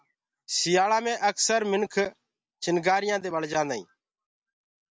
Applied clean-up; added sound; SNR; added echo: none; none; none; none.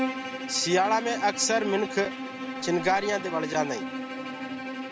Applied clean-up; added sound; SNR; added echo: none; Bowed string instrument; 6 dB; none.